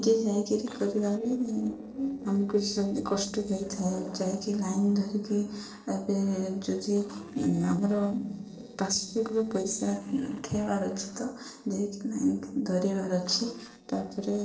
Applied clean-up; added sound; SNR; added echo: neural separator model SepFormer DNS4.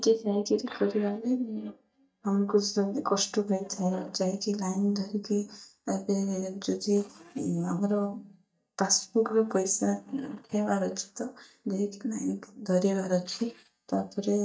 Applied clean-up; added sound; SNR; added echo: neural mask model DeepFilterNet 3.